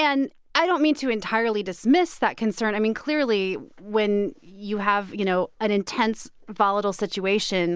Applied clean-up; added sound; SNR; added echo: none; none; none; none.